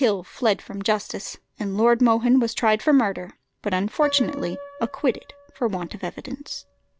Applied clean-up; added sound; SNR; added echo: none; Piano; 19 dB; none.